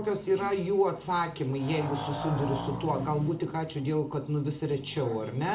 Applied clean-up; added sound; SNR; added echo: none; Motorcycle; 11 dB; reverberation time 0.4 s.